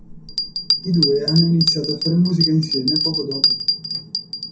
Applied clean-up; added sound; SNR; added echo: none; Bell; 2 dB; reverberation time 0.3 s.